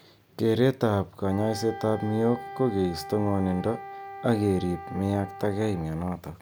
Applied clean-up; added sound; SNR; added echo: none; Wind instrument, woodwind instrument; 14 dB; none.